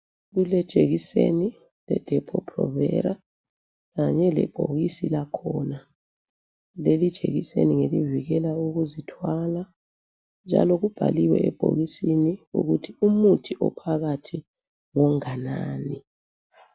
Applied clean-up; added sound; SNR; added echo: none; none; none; none.